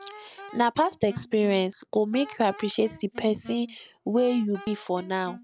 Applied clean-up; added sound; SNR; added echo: none; Wind instrument, woodwind instrument; 19 dB; none.